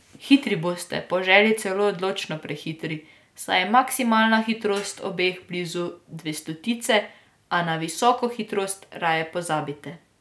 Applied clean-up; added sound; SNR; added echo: none; none; none; none.